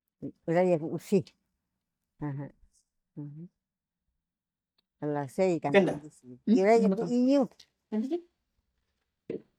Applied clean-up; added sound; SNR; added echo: neural mask model DeepFilterNet 3.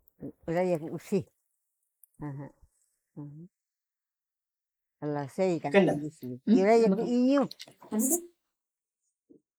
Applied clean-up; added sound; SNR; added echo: neural mask model Resemble Enhance denoiser.